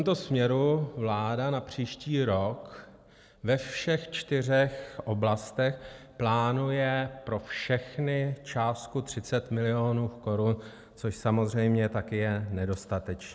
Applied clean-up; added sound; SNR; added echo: none; none; none; none.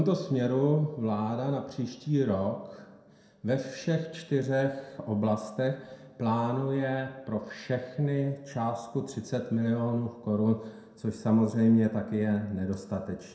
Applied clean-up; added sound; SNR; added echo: none; none; none; reverberation time 0.6 s.